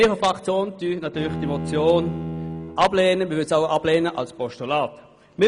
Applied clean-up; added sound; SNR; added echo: none; Bowed string instrument; 10 dB; none.